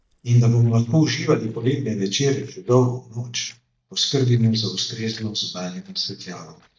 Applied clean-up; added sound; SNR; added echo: neural mask model DeepFilterNet 3.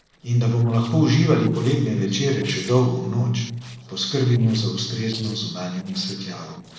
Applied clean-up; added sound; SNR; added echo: neural separator model SepFormer DNS4.